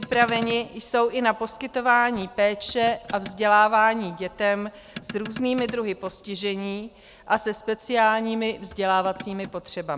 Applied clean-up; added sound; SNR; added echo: none; Motor vehicle (road); 17 dB; none.